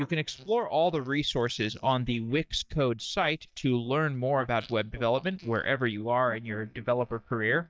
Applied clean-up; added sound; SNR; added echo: neural mask model DeepFilterNet 3.